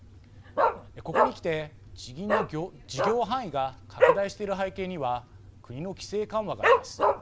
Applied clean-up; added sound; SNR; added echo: none; Dog; -4 dB; none.